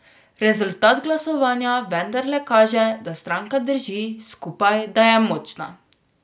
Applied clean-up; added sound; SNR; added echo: none; none; none; none.